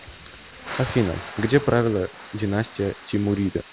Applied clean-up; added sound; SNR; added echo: none; Thunder / Rain; 15 dB; none.